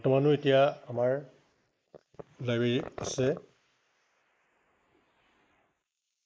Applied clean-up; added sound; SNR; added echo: neural mask model Resemble Enhance denoiser.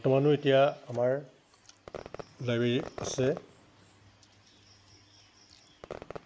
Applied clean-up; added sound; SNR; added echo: none; Fireworks; 17 dB; none.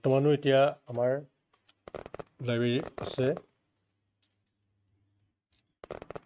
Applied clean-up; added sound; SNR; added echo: neural mask model RNNoise.